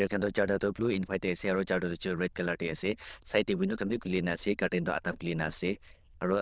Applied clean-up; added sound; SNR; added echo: neural diffusion model UNIVERSE++.